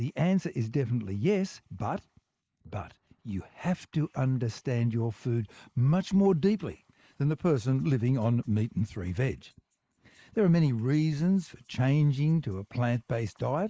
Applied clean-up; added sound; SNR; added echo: neural mask model Resemble Enhance denoiser.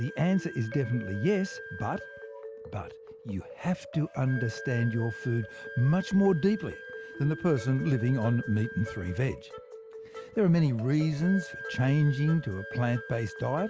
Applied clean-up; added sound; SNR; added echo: none; Wind instrument, woodwind instrument; 16 dB; none.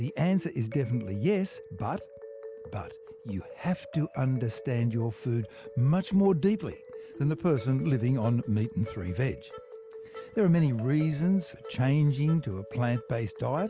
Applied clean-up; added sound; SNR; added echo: none; none; none; none.